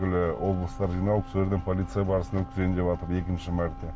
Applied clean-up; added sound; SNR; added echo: none; Wind instrument, woodwind instrument; 18 dB; none.